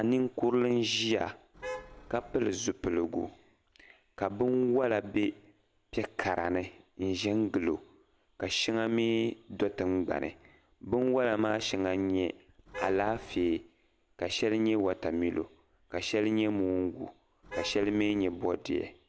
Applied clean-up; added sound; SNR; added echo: none; Traffic noise, roadway noise / Vehicle horn, car horn, honking; 12 dB; none.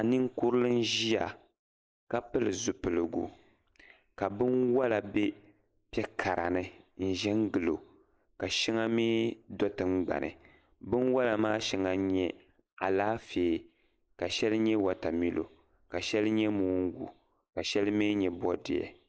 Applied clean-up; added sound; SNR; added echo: neural mask model Resemble Enhance denoiser.